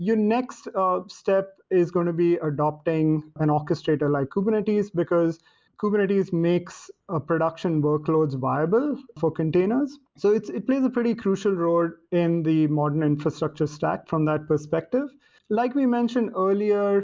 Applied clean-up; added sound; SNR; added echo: none; none; none; none.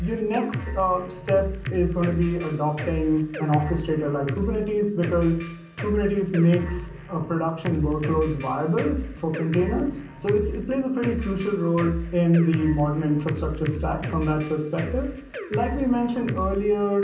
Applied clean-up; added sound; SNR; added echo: none; Drum kit; 8 dB; reverberation time 0.6 s.